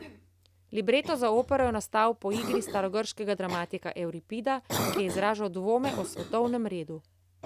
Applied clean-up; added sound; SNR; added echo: none; Cough; 9 dB; none.